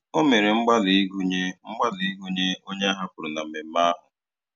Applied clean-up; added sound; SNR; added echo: none; none; none; none.